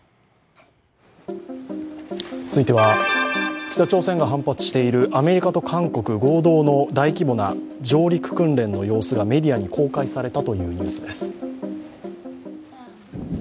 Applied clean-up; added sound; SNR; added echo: none; none; none; none.